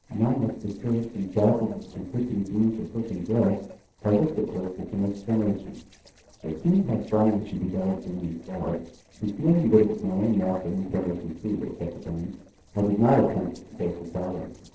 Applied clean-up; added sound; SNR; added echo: neural separator model SepFormer DNS4.